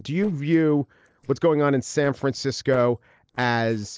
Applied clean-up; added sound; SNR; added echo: neural separator model SepFormer DNS4.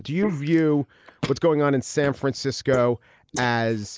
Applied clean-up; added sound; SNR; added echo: neural mask model Resemble Enhance denoiser.